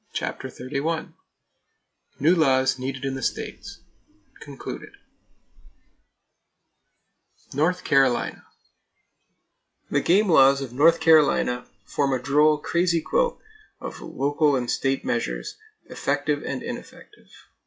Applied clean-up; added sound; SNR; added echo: classical method log-MMSE.